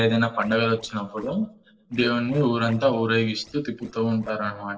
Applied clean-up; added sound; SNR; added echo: neural separator model SepFormer DNS4.